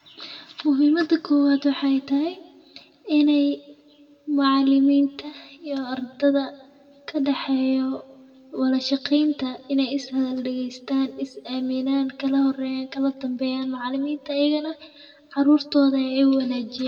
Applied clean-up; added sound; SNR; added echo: none; none; none; reverberation time 1.3 s.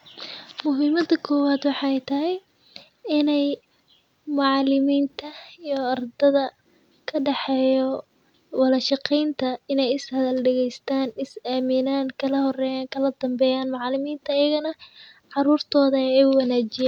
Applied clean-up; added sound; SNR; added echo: none; none; none; none.